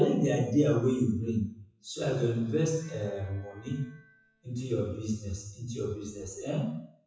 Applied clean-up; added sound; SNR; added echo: classical method WPE with log-MMSE.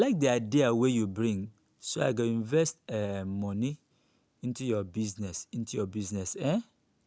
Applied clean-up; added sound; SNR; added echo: none; none; none; none.